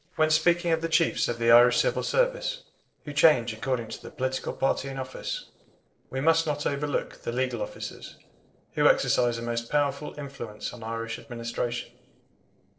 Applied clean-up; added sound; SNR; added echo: neural separator model SepFormer DNS4.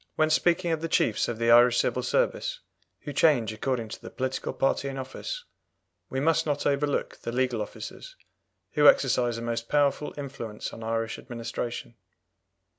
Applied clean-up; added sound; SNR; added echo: none; none; none; none.